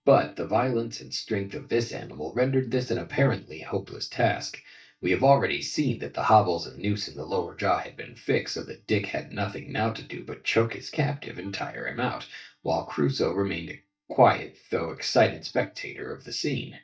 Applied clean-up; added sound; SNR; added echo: neural mask model DeepFilterNet 3.